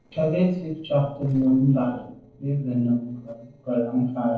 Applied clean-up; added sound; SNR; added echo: neural separator model SepFormer DNS4.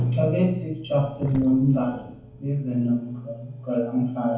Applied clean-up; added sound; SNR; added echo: none; Sink (filling or washing); 17 dB; reverberation time 0.7 s.